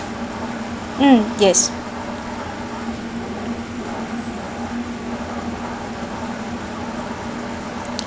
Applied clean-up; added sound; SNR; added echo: none; Engine; 4 dB; none.